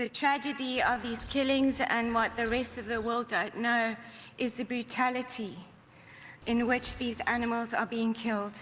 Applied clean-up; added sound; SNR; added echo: none; Bird; 17 dB; none.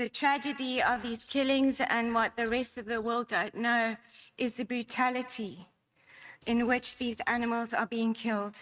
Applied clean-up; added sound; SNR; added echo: neural mask model RNNoise.